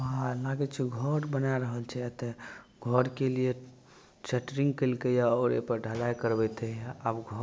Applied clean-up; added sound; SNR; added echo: none; none; none; none.